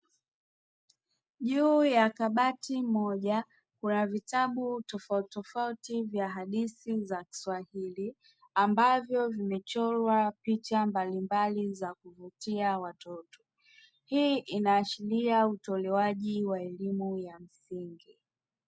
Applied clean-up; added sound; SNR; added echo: none; none; none; none.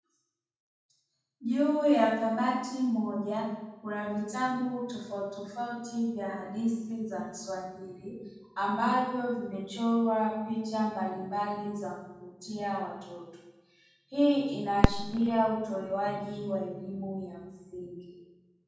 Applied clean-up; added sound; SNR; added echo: none; Fireworks; 2 dB; reverberation time 1.1 s.